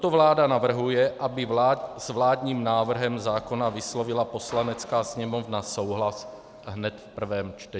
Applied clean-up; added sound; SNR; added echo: none; none; none; none.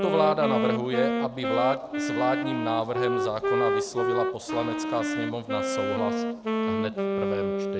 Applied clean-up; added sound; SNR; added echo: none; Wind instrument, woodwind instrument; -2 dB; none.